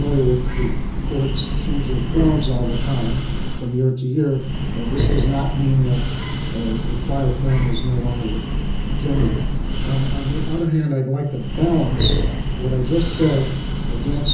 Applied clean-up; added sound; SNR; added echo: none; Breathing; 0 dB; reverberation time 0.6 s.